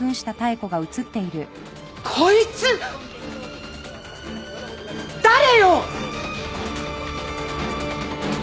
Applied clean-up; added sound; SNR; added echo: none; none; none; none.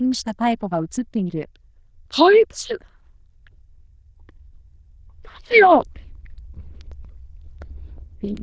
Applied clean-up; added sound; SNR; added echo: neural diffusion model UNIVERSE++.